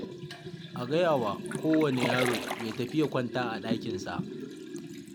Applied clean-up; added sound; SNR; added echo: none; Splash, splatter + Liquid; 5 dB; none.